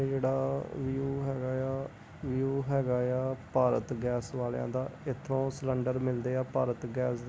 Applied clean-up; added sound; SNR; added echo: none; none; none; none.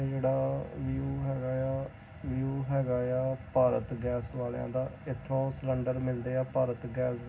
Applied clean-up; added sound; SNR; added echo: none; none; none; reverberation time 0.4 s.